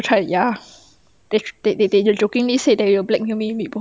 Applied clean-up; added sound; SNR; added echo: none; none; none; none.